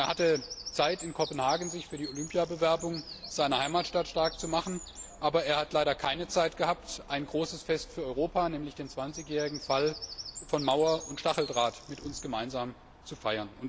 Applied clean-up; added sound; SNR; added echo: none; Bird vocalization, bird call, bird song; 14 dB; none.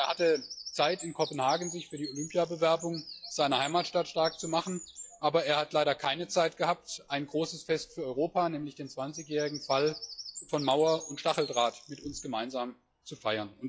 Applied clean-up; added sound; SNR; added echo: classical method log-MMSE.